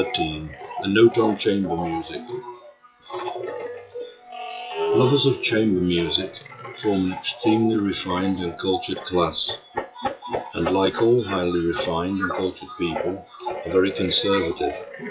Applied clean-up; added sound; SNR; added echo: classical method WPE with log-MMSE.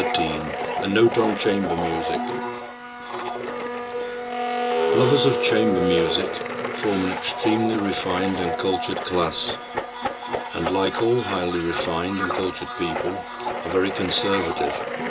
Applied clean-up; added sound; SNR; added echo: none; Domestic sounds, home sounds; 1 dB; reverberation time 0.2 s.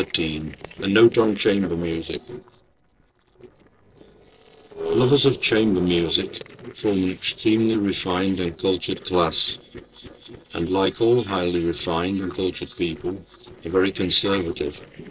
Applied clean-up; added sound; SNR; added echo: neural separator model SepFormer DNS4.